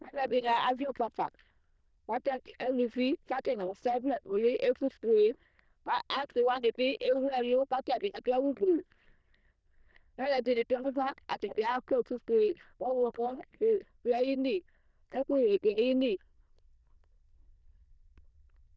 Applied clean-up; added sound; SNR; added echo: neural diffusion model UNIVERSE++.